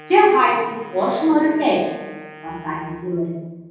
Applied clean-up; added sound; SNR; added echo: none; Wind instrument, woodwind instrument; 20 dB; reverberation time 1.3 s.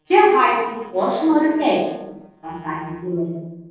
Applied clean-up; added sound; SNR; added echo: neural separator model SepFormer DNS4.